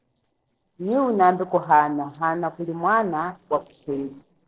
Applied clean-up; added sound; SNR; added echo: neural separator model SepFormer DNS4.